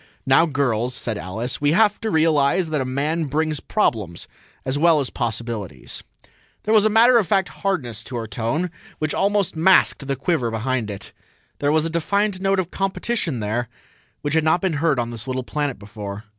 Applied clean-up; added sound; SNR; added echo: none; none; none; none.